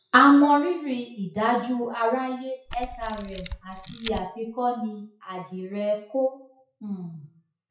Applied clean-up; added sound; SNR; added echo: classical method WPE with log-MMSE.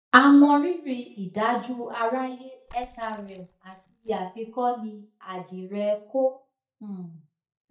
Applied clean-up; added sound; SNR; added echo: neural mask model DeepFilterNet 3.